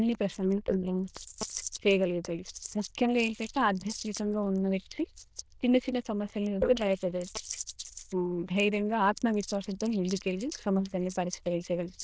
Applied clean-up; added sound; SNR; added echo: neural diffusion model UNIVERSE++.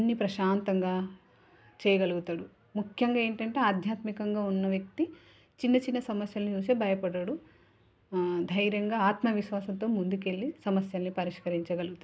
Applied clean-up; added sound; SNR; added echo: none; none; none; none.